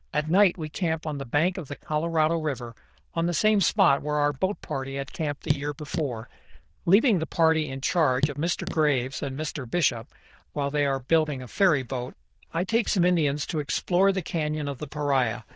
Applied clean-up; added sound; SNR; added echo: neural diffusion model UNIVERSE++.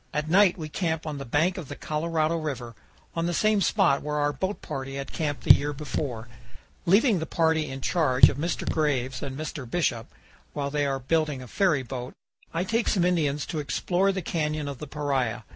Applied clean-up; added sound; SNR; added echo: none; Raindrop / Drip; -2 dB; none.